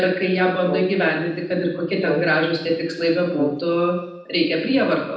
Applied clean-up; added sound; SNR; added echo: none; Brass instrument; 12 dB; reverberation time 0.8 s.